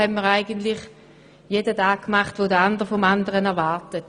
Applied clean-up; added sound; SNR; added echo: none; none; none; none.